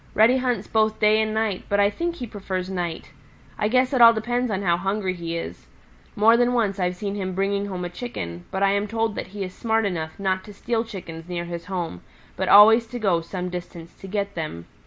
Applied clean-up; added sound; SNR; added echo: none; none; none; none.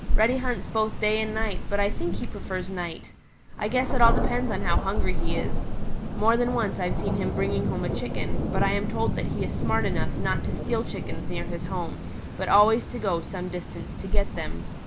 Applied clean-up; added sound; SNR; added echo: none; Thunder; -3 dB; none.